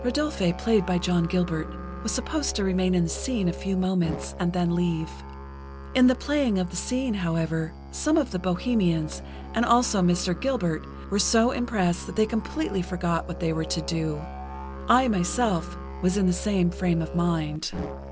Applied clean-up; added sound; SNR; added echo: none; Musical instrument; 11 dB; none.